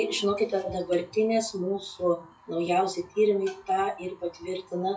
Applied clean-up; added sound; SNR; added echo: classical method WPE with log-MMSE.